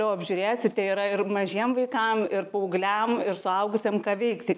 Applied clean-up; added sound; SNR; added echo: none; none; none; none.